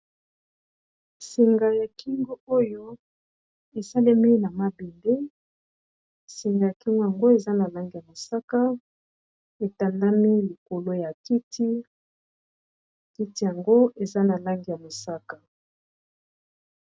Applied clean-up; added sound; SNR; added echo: none; none; none; none.